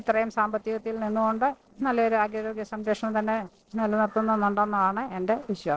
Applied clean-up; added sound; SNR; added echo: neural separator model SepFormer DNS4.